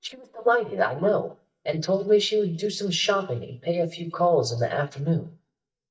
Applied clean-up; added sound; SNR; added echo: neural mask model DeepFilterNet 3.